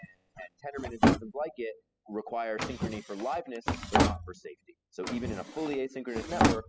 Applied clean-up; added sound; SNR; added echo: classical method spectral subtraction.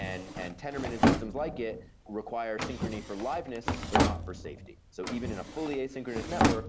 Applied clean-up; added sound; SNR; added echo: none; Drawer open or close; -4 dB; none.